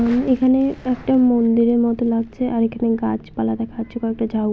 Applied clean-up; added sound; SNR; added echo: none; none; none; none.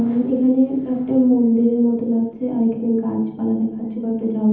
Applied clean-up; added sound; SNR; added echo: none; none; none; reverberation time 0.8 s.